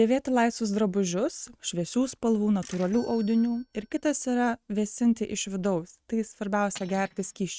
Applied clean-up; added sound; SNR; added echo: neural mask model RNNoise.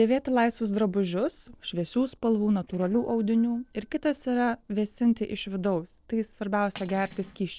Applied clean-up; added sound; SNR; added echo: neural separator model SepFormer DNS4.